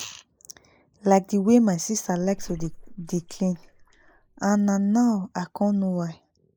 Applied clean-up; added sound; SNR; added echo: neural mask model Resemble Enhance denoiser.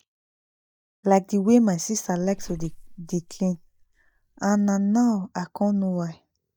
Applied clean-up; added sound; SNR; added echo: neural mask model DeepFilterNet 3.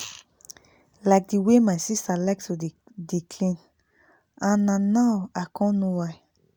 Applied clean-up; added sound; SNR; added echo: none; none; none; none.